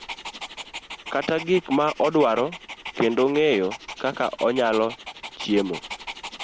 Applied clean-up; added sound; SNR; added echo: none; Dog; 13 dB; none.